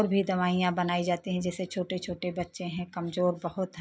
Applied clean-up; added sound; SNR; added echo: none; none; none; none.